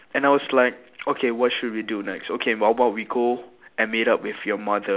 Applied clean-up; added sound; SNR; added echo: none; none; none; none.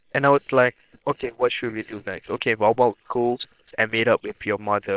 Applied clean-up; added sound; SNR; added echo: neural separator model SepFormer WHAM!.